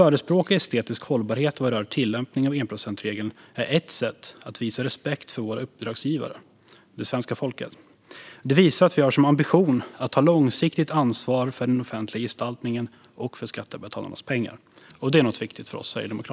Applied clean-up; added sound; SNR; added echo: none; none; none; none.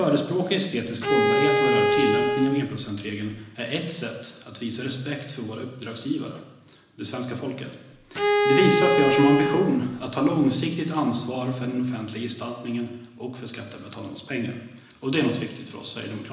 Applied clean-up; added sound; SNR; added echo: none; Bowed string instrument; -3 dB; reverberation time 1.0 s.